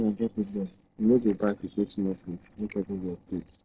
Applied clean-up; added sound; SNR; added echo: neural separator model SepFormer DNS4.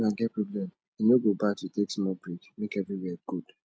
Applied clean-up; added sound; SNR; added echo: none; none; none; none.